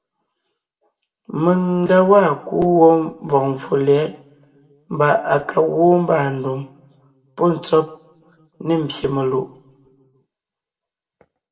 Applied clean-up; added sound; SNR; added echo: none; none; none; reverberation time 0.6 s.